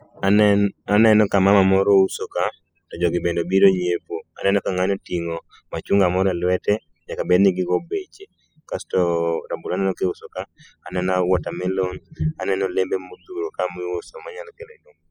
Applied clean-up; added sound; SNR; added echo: classical method spectral subtraction.